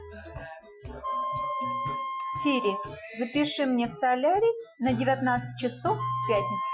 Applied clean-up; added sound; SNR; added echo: classical method Wiener filter.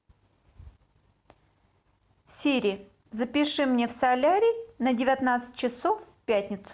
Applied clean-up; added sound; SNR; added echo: none; none; none; none.